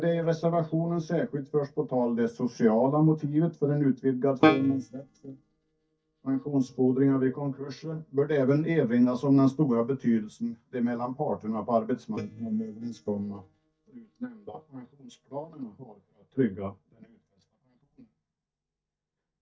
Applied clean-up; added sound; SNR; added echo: neural mask model DeepFilterNet 3.